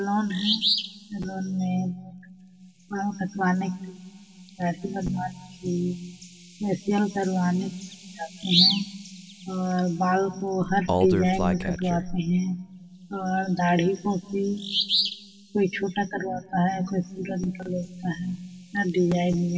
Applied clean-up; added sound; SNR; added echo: none; Bird vocalization, bird call, bird song; 6 dB; reverberation time 1.4 s.